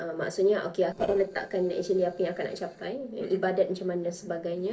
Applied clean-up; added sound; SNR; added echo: neural separator model SepFormer DNS4.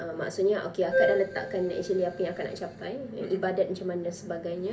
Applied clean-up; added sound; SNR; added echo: none; Keyboard (musical); 1 dB; reverberation time 0.3 s.